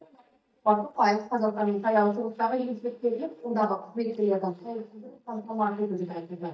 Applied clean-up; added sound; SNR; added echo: neural mask model DeepFilterNet 3.